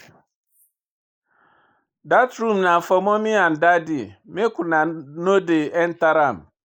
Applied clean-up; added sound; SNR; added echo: neural mask model Resemble Enhance denoiser.